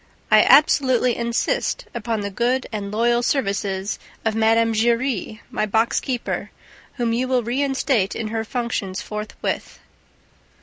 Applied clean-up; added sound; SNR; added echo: none; none; none; none.